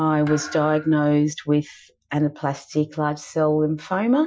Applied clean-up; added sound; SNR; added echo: classical method Wiener filter.